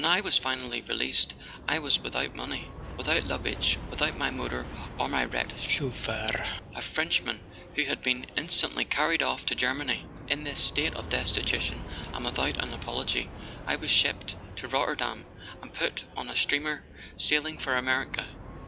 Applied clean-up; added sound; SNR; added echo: none; Aircraft; 11 dB; none.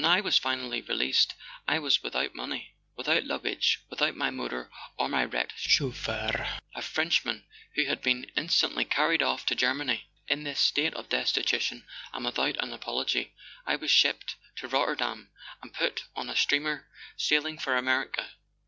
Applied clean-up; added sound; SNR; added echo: none; none; none; none.